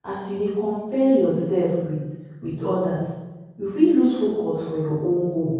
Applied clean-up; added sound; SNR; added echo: none; none; none; reverberation time 1.3 s.